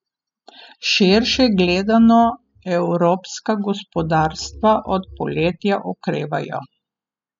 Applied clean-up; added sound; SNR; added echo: classical method spectral subtraction.